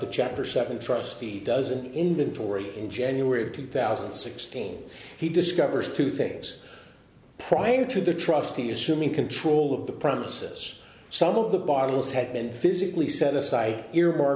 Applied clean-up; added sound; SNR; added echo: none; none; none; none.